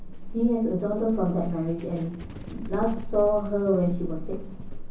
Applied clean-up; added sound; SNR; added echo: none; Livestock, farm animals, working animals; 7 dB; reverberation time 0.6 s.